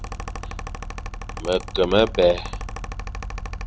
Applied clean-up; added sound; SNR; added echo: none; Mechanical fan; 8 dB; none.